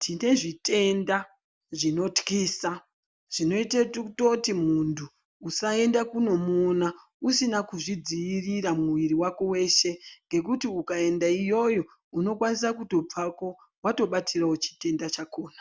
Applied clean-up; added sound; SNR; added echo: none; none; none; none.